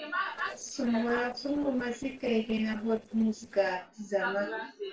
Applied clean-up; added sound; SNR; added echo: neural separator model SepFormer DNS4.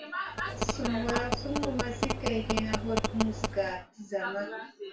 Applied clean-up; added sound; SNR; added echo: none; Telephone; -1 dB; reverberation time 0.2 s.